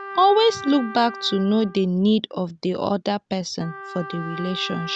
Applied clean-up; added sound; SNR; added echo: none; Trumpet; 14 dB; none.